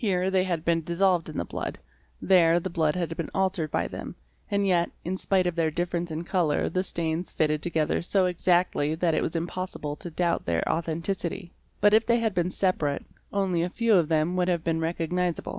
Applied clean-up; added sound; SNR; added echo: none; none; none; none.